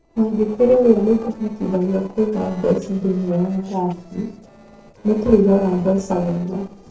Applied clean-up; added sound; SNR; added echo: neural separator model SepFormer DNS4.